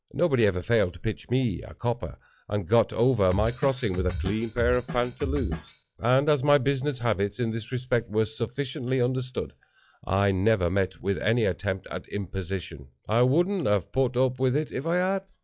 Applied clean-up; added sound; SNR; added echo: classical method log-MMSE.